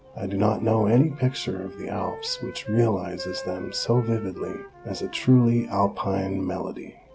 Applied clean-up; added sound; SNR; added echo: none; Wind instrument, woodwind instrument; 17 dB; none.